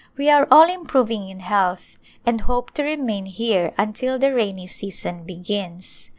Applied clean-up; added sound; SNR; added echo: none; none; none; none.